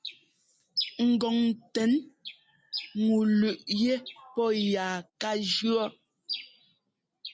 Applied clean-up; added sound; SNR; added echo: none; none; none; none.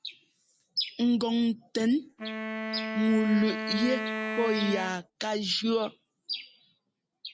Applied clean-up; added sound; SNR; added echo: none; Wind instrument, woodwind instrument; 5 dB; none.